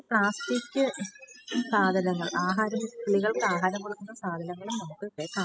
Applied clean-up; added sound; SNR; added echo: classical method spectral subtraction.